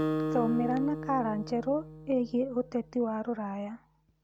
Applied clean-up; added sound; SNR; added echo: none; Acoustic guitar; 6 dB; none.